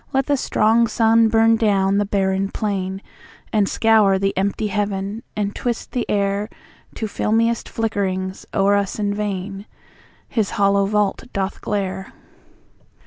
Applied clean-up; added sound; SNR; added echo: none; none; none; none.